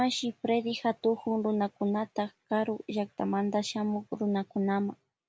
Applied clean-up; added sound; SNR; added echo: none; none; none; none.